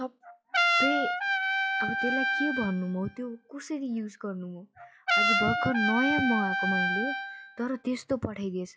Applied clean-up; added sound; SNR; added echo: classical method log-MMSE.